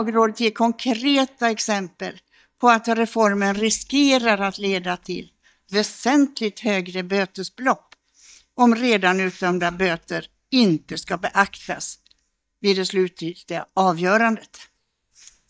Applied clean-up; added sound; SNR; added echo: neural mask model DeepFilterNet 3.